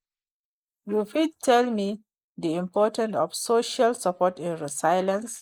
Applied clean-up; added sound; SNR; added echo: neural mask model Resemble Enhance denoiser.